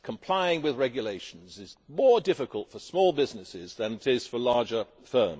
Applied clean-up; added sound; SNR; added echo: none; none; none; none.